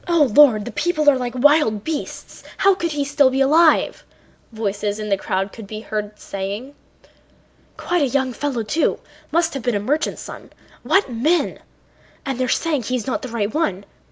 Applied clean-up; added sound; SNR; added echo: none; none; none; none.